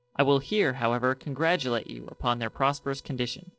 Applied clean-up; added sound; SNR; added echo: neural separator model SepFormer DNS4.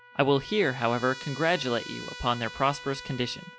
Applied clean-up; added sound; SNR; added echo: none; Trumpet; 15 dB; none.